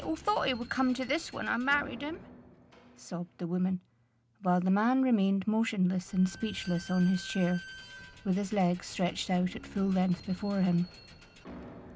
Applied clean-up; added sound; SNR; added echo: none; Squeak / Slam; 19 dB; none.